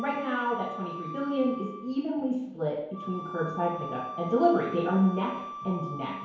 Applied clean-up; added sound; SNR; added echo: none; Wind instrument, woodwind instrument; 11 dB; reverberation time 1.0 s.